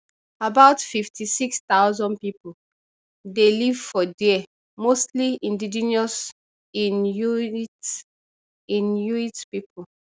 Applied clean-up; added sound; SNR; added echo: none; none; none; none.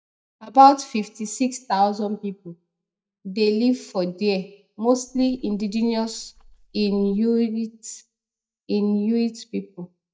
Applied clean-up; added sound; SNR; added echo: neural mask model DeepFilterNet 3.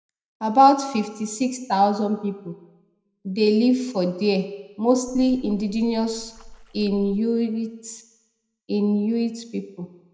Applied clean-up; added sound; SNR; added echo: none; Splash, splatter; 20 dB; reverberation time 0.7 s.